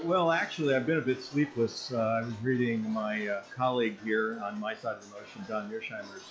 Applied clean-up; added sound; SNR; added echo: classical method log-MMSE.